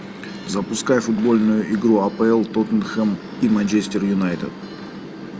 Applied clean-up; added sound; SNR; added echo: none; none; none; none.